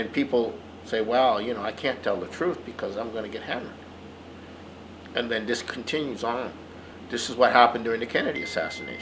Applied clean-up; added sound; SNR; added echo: none; none; none; none.